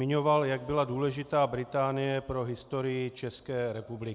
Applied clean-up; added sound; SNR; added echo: none; none; none; none.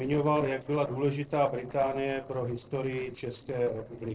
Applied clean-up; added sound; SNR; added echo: neural separator model SepFormer DNS4.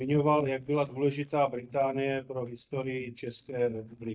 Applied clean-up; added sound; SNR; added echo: neural mask model DeepFilterNet 3.